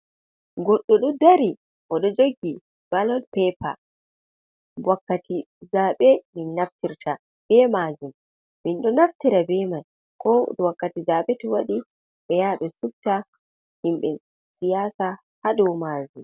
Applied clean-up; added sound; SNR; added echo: none; none; none; none.